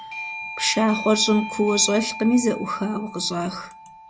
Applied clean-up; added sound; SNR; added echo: none; Doorbell; 11 dB; none.